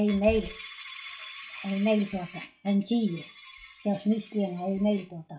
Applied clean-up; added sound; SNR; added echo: classical method WPE with log-MMSE.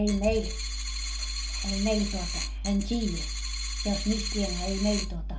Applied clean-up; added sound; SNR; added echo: none; Coin (dropping); 8 dB; reverberation time 0.2 s.